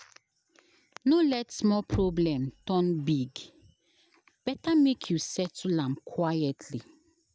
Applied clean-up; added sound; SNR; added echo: none; Knock; 13 dB; none.